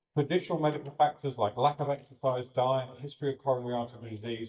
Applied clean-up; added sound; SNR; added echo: neural mask model DeepFilterNet 3.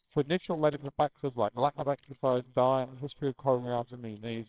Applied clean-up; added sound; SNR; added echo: neural separator model SepFormer WHAMR!.